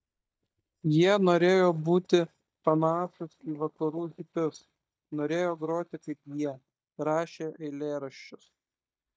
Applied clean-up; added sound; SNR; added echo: neural mask model DeepFilterNet 3.